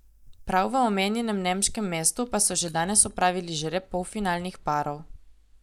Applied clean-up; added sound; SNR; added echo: neural mask model DeepFilterNet 3.